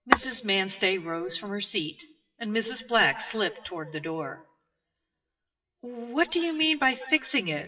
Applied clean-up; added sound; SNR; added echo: classical method WPE with log-MMSE.